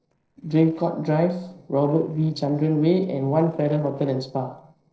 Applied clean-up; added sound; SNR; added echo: neural separator model SepFormer DNS4.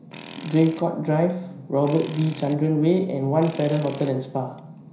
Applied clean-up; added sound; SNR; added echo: none; Tools; 19 dB; reverberation time 0.5 s.